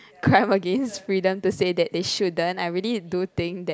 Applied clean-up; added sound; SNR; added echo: none; none; none; none.